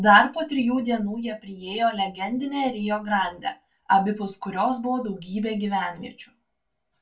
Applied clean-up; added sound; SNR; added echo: none; none; none; reverberation time 0.2 s.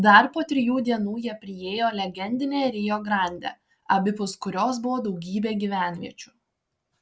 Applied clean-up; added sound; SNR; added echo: none; none; none; none.